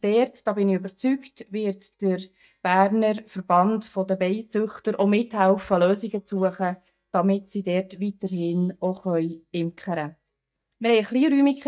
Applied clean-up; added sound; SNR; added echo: neural mask model DeepFilterNet 3.